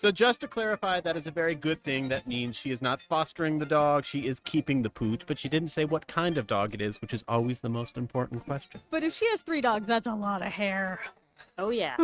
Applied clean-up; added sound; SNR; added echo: neural mask model RNNoise.